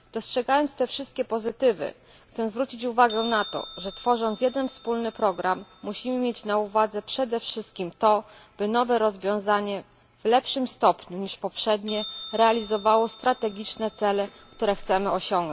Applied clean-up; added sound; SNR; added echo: none; Bell; 20 dB; none.